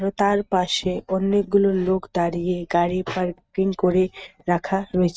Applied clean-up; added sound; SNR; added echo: neural mask model RNNoise.